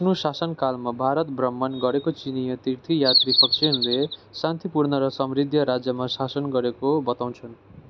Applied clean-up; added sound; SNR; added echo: none; Bird vocalization, bird call, bird song; -3 dB; none.